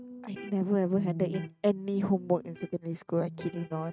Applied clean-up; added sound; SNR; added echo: neural mask model RNNoise.